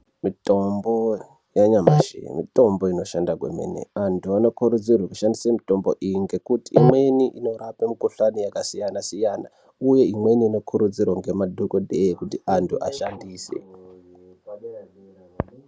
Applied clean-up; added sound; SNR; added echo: none; none; none; none.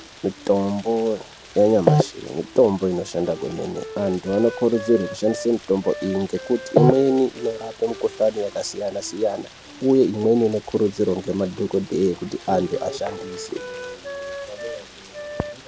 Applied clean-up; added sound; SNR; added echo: none; Wind instrument, woodwind instrument + Rain; 15 dB; none.